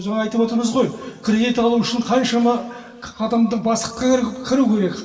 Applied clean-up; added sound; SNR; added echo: none; none; none; reverberation time 2.1 s.